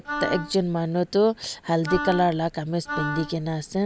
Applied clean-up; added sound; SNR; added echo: none; Wind instrument, woodwind instrument; 8 dB; none.